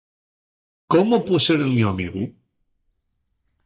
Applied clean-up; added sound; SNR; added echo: neural mask model DeepFilterNet 3.